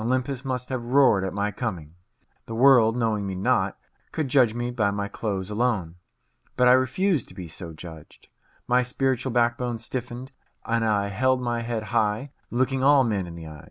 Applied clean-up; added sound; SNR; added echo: none; none; none; none.